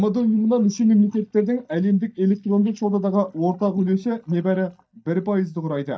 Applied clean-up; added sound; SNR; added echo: neural mask model DeepFilterNet 3.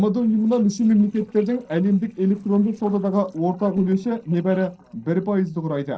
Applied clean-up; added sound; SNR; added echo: neural separator model SepFormer DNS4.